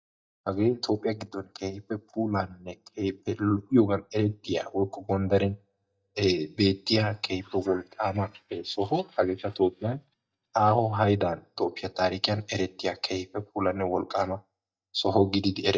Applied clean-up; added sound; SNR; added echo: neural mask model DeepFilterNet 3.